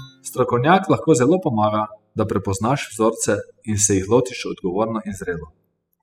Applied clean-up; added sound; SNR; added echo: classical method spectral subtraction.